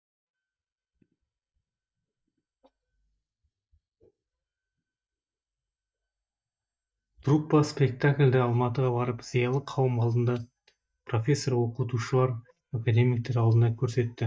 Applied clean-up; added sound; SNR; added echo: neural mask model DeepFilterNet 3.